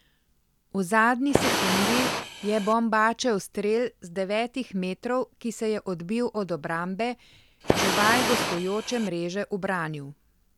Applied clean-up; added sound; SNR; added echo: none; Fire; -1 dB; none.